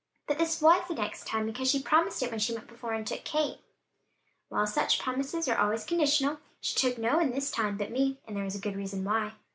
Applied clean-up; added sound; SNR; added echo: none; none; none; none.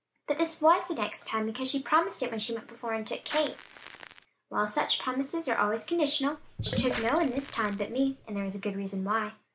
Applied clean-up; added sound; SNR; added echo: none; Sink (filling or washing) + Crackle; 9 dB; none.